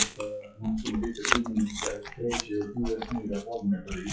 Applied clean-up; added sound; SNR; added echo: classical method WPE with log-MMSE.